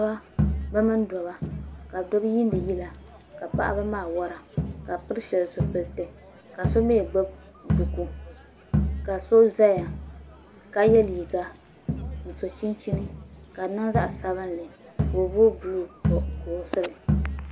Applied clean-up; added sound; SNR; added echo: none; Crowd; 5 dB; none.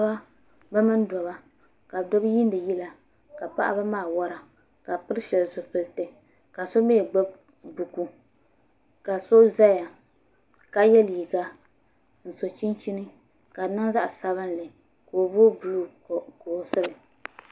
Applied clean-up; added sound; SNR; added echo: none; none; none; none.